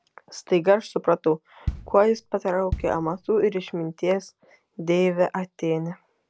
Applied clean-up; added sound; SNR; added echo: none; Bass drum; 9 dB; none.